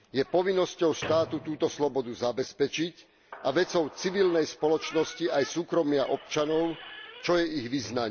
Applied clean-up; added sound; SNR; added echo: none; Squeak / Slam; 18 dB; none.